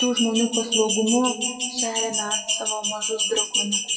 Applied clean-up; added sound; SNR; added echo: classical method WPE with log-MMSE.